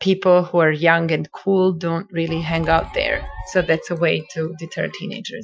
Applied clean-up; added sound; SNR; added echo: classical method Wiener filter.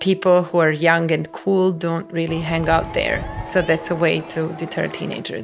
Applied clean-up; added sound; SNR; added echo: none; Crowd; 12 dB; none.